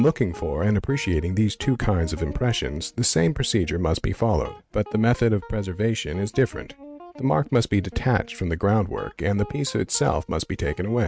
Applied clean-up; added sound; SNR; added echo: neural mask model RNNoise.